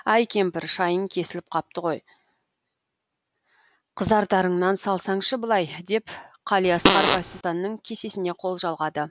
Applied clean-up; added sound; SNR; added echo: none; Fart; -5 dB; none.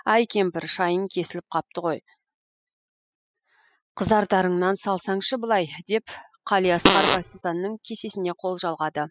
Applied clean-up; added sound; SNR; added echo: classical method spectral subtraction.